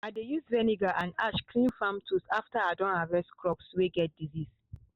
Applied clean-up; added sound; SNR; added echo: none; none; none; none.